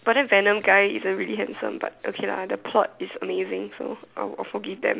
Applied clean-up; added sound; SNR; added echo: none; none; none; none.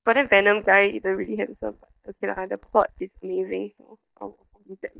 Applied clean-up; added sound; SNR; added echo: neural mask model DeepFilterNet 3.